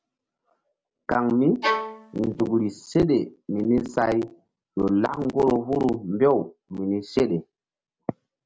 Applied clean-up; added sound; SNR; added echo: none; Bowed string instrument; 3 dB; none.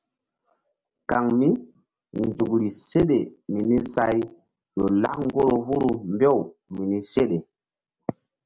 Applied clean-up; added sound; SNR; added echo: none; none; none; none.